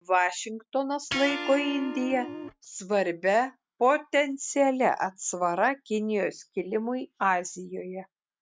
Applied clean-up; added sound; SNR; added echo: none; Electric guitar; 9 dB; none.